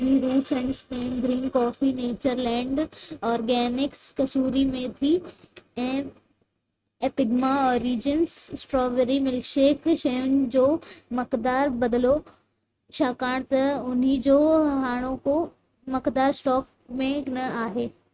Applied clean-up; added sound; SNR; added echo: neural mask model RNNoise.